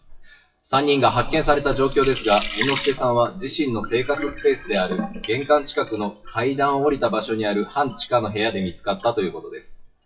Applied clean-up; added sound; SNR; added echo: classical method WPE with log-MMSE.